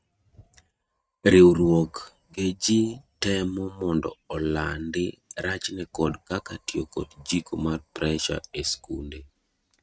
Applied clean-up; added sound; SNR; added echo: neural mask model RNNoise.